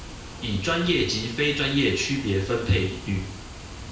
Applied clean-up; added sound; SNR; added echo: none; Water; 13 dB; reverberation time 0.5 s.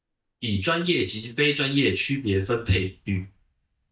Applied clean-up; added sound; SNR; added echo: neural mask model DeepFilterNet 3.